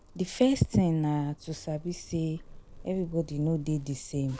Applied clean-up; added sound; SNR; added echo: none; Zipper (clothing); 19 dB; none.